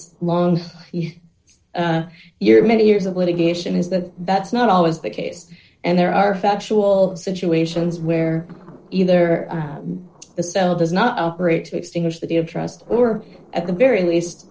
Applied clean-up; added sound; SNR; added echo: neural separator model SepFormer DNS4.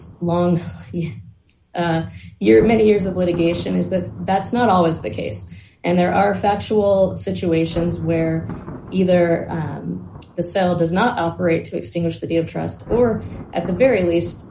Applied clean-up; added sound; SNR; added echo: none; Thunder; 18 dB; none.